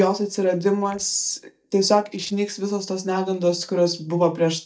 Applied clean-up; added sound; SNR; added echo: neural mask model DeepFilterNet 3.